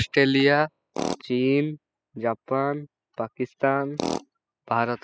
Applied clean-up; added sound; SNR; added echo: classical method spectral subtraction.